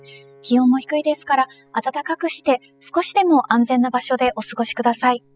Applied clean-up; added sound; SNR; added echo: classical method spectral subtraction.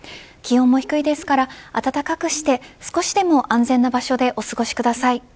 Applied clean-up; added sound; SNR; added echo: none; none; none; none.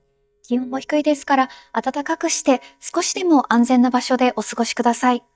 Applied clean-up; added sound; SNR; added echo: neural mask model DeepFilterNet 3.